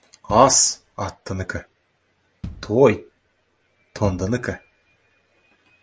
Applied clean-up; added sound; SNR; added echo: none; Bass drum; 18 dB; none.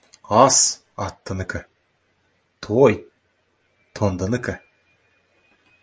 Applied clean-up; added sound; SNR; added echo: none; none; none; none.